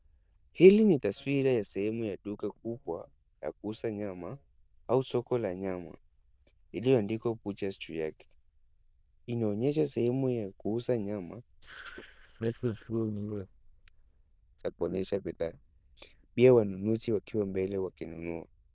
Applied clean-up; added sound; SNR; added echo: neural diffusion model UNIVERSE++.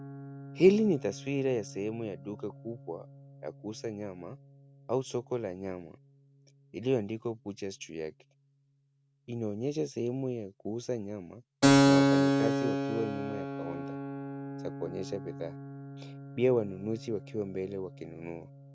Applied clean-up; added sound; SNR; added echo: none; Keyboard (musical); 0 dB; none.